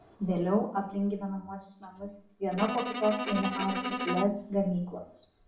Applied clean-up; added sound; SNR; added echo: none; Bowed string instrument; 4 dB; reverberation time 0.5 s.